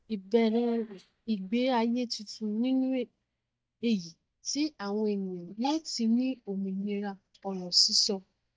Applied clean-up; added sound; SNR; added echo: neural mask model DeepFilterNet 3.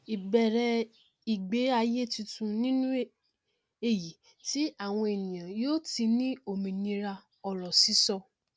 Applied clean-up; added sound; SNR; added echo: none; none; none; none.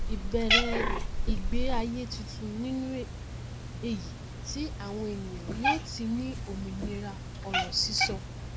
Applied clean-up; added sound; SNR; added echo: none; Cat; -3 dB; none.